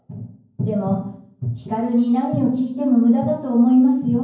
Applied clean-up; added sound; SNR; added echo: none; none; none; reverberation time 0.9 s.